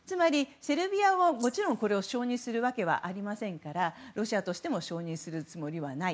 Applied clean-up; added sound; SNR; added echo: neural mask model Resemble Enhance denoiser.